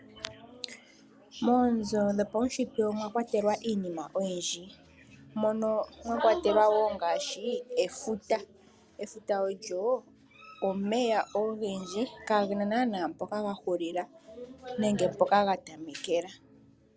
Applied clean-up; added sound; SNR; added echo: none; none; none; none.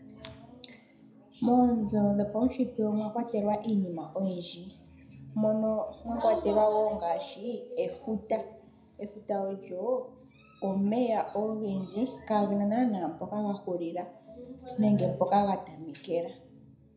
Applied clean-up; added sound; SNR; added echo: none; none; none; reverberation time 0.4 s.